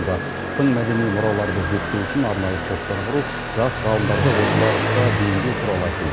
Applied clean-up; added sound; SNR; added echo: none; Motorcycle; 1 dB; none.